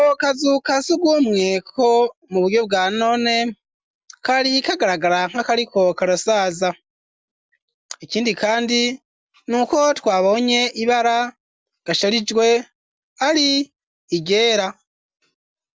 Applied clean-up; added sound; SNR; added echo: none; none; none; none.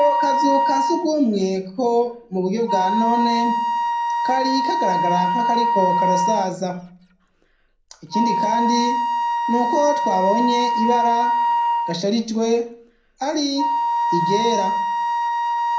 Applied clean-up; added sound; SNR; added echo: none; Wind instrument, woodwind instrument; -1 dB; reverberation time 0.6 s.